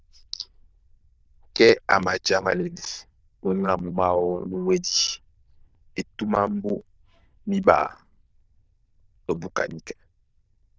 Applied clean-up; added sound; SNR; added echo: neural diffusion model UNIVERSE++.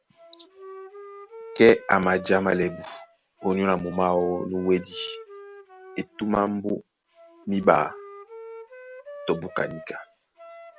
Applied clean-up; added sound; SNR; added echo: none; Wind instrument, woodwind instrument; 17 dB; none.